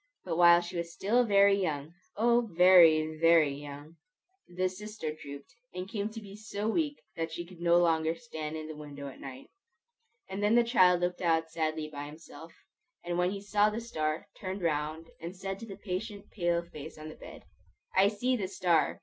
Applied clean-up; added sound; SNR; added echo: none; none; none; none.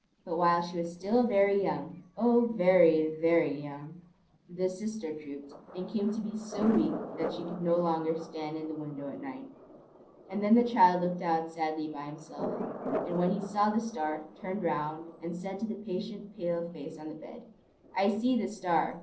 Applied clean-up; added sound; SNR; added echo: neural separator model SepFormer DNS4.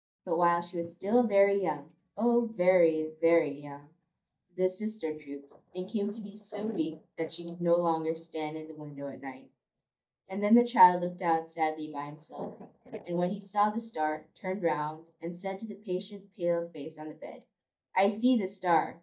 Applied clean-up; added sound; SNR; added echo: neural mask model DeepFilterNet 3.